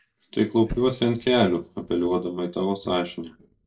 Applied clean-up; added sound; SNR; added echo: neural separator model SepFormer DNS4.